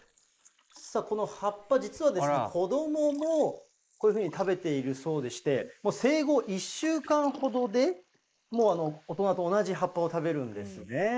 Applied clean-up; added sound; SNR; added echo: neural mask model Resemble Enhance denoiser.